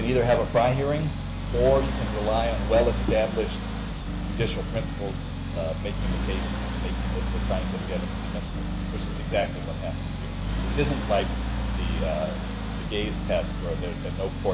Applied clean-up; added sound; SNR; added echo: none; Accelerating, revving, vroom; 0 dB; none.